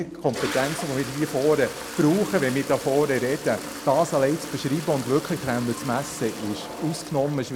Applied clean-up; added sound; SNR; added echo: none; Toilet flush; 11 dB; none.